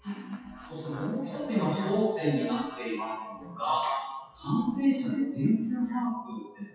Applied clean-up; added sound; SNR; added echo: classical method WPE with log-MMSE.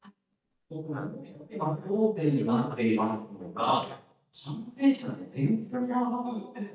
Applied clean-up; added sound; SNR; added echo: neural mask model DeepFilterNet 3.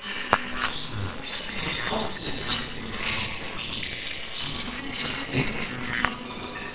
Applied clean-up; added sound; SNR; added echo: neural separator model SepFormer WHAMR!.